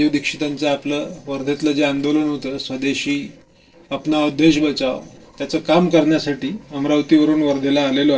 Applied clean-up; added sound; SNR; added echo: neural separator model SepFormer DNS4.